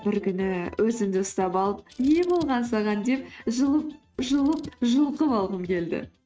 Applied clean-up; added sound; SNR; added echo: neural mask model RNNoise.